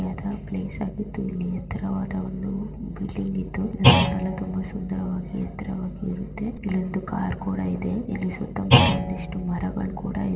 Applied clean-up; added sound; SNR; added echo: none; Thump, thud; 0 dB; reverberation time 2.5 s.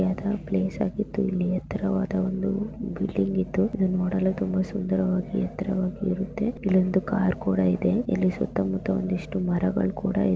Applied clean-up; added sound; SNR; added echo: none; none; none; none.